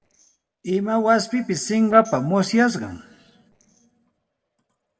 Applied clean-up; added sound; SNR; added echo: neural separator model SepFormer DNS4.